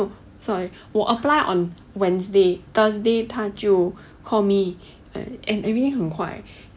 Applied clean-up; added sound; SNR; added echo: none; none; none; none.